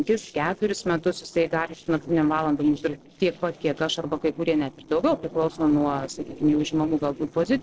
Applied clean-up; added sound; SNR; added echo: neural separator model SepFormer DNS4.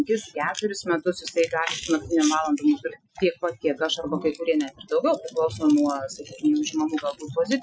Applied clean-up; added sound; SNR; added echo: classical method Wiener filter.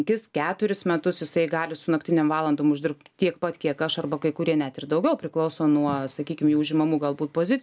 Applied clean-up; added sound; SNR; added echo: none; none; none; none.